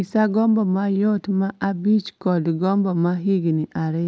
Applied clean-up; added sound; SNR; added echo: none; none; none; none.